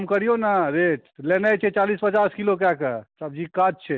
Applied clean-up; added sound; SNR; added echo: none; none; none; none.